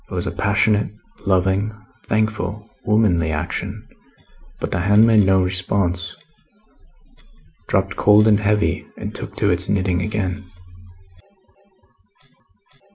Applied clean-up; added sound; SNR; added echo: none; none; none; none.